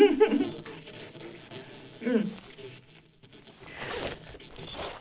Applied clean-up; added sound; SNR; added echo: none; Zipper (clothing); 15 dB; reverberation time 0.4 s.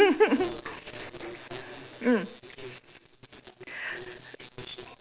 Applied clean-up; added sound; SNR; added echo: none; none; none; none.